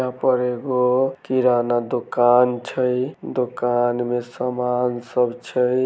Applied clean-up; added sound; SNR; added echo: none; none; none; none.